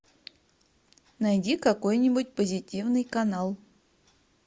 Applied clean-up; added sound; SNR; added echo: none; none; none; none.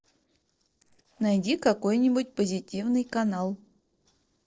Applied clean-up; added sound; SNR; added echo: neural separator model SepFormer DNS4.